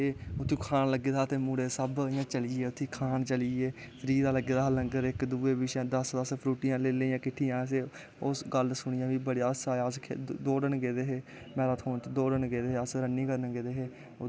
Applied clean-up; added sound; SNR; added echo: none; none; none; none.